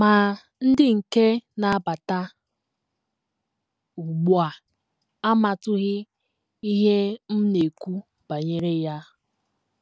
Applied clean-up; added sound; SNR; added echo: none; none; none; none.